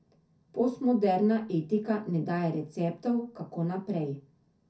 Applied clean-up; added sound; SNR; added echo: none; none; none; reverberation time 0.3 s.